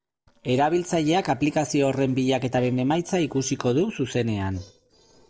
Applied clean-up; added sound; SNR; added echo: neural separator model SepFormer DNS4.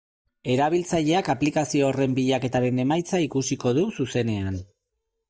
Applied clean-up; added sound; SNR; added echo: neural mask model DeepFilterNet 3.